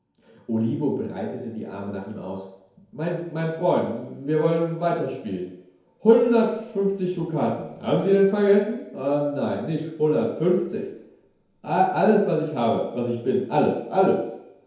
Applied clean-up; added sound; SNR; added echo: none; none; none; reverberation time 0.9 s.